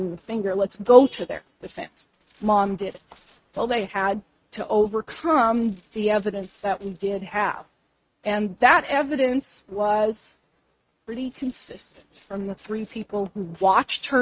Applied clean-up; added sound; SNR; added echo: neural mask model RNNoise.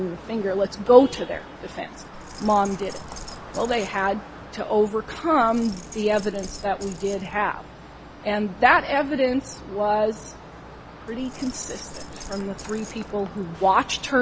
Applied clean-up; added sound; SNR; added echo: none; Keys jangling + Traffic noise, roadway noise / Vehicle horn, car horn, honking; 16 dB; none.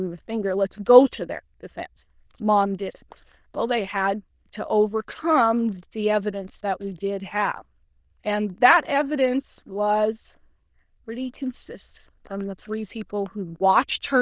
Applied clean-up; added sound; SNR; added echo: neural diffusion model UNIVERSE++.